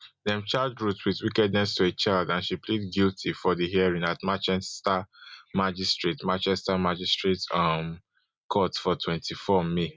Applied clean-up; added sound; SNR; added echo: none; none; none; none.